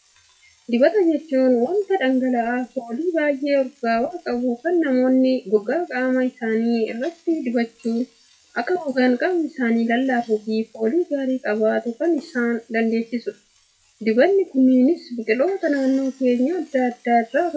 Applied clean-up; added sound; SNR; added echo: classical method WPE with log-MMSE.